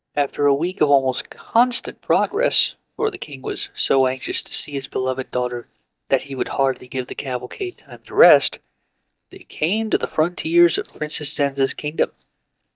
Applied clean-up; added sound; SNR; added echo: neural mask model DeepFilterNet 3.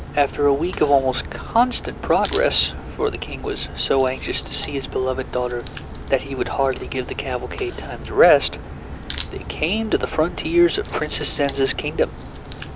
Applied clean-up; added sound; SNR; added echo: none; Crack; 11 dB; none.